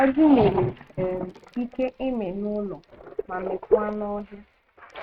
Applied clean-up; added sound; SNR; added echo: neural mask model RNNoise.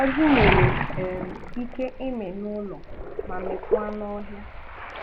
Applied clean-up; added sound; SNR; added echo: none; Waves, surf; -1 dB; none.